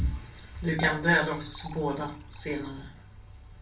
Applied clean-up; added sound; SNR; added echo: none; Dishes, pots, and pans / Chink, clink; 15 dB; reverberation time 0.3 s.